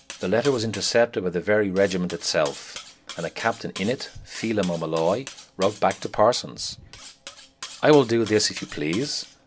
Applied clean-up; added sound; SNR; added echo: none; Cutlery, silverware; 18 dB; none.